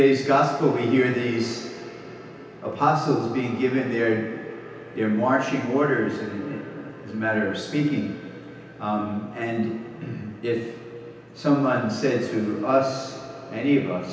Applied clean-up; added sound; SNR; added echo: none; none; none; reverberation time 0.9 s.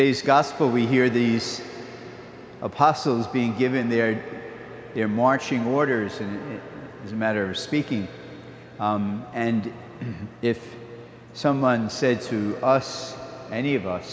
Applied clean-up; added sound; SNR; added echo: none; none; none; none.